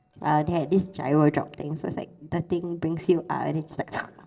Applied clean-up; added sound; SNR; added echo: neural separator model SepFormer DNS4.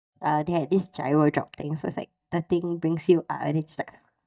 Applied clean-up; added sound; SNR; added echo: neural mask model DeepFilterNet 3.